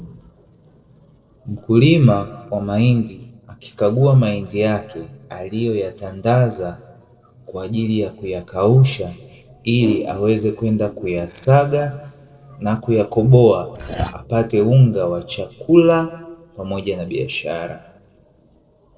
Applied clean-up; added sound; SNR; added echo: neural separator model SepFormer DNS4.